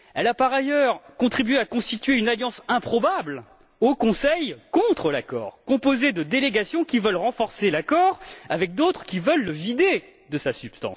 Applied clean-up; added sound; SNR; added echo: none; none; none; none.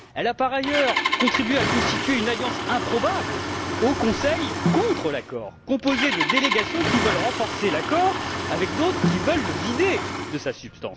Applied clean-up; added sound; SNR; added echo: none; Snare drum + Engine starting; 1 dB; none.